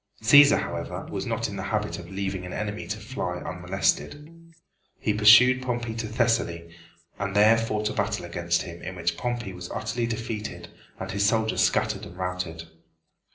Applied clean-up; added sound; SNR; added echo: neural separator model SepFormer DNS4.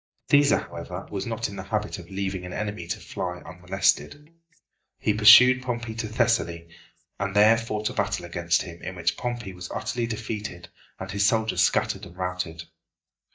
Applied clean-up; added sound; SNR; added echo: neural mask model DeepFilterNet 3.